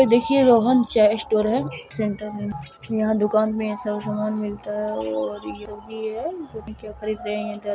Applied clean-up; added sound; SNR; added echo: none; none; none; none.